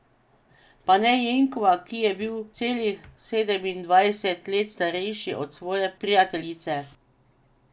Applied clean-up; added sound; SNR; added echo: none; none; none; none.